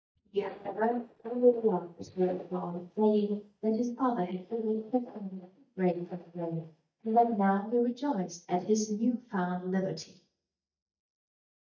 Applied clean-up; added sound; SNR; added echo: neural mask model DeepFilterNet 3.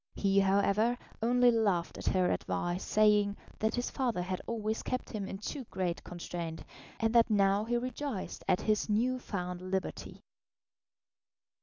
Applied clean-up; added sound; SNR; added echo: none; none; none; none.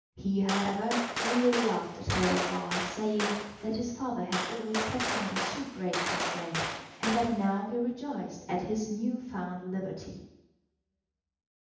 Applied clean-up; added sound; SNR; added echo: none; Gunshot, gunfire; 2 dB; reverberation time 0.9 s.